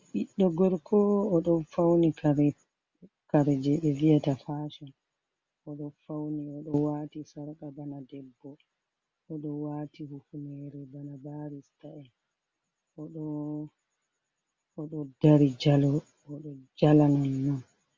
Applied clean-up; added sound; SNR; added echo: none; none; none; none.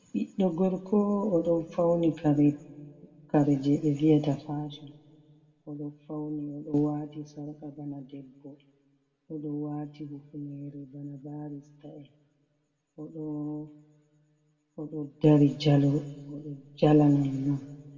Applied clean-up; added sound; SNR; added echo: none; none; none; reverberation time 1.1 s.